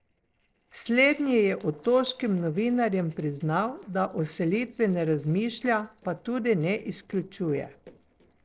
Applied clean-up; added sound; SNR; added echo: neural separator model SepFormer DNS4.